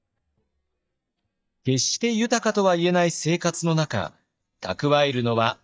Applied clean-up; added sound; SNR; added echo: neural mask model DeepFilterNet 3.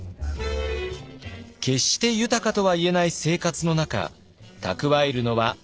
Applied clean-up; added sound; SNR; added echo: neural separator model SepFormer DNS4.